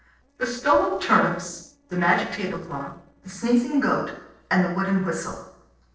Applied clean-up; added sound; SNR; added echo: neural separator model SepFormer DNS4.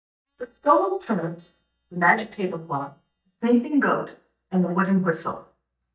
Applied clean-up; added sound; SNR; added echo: neural mask model DeepFilterNet 3.